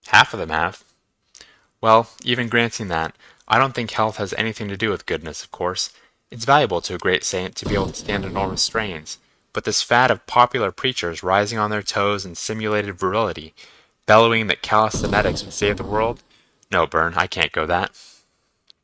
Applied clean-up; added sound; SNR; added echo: neural mask model RNNoise.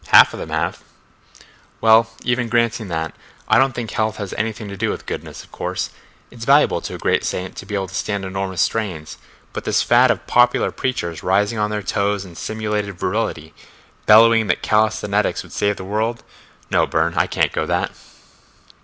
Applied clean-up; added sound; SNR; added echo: none; none; none; none.